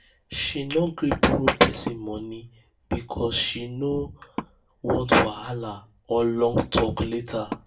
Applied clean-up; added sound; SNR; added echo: none; Wood; 19 dB; reverberation time 0.2 s.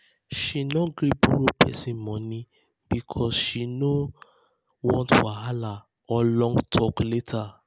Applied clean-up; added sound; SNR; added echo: none; none; none; none.